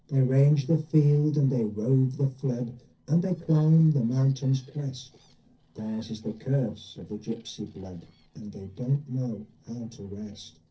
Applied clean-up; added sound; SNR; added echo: neural separator model SepFormer DNS4.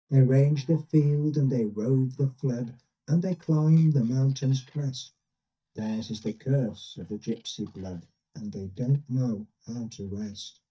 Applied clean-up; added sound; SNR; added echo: neural mask model DeepFilterNet 3.